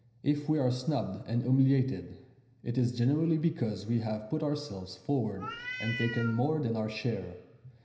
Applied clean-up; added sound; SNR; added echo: none; Meow; 9 dB; reverberation time 0.9 s.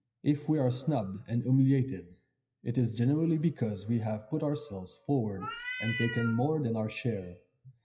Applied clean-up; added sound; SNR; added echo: classical method WPE with log-MMSE.